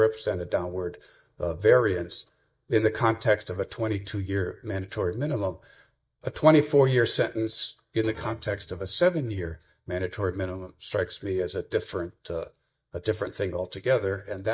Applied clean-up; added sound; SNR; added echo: neural mask model DeepFilterNet 3.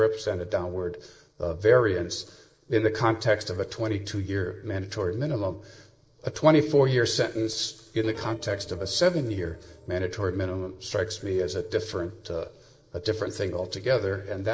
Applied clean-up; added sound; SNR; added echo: neural separator model SepFormer DNS4.